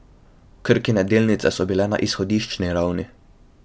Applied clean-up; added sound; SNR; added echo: none; none; none; none.